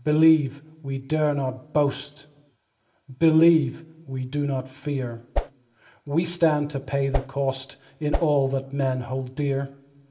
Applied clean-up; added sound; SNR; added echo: none; Whoosh, swoosh, swish; 3 dB; reverberation time 0.7 s.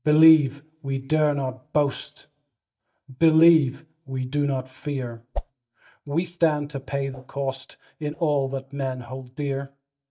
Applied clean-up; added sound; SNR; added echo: neural mask model DeepFilterNet 3.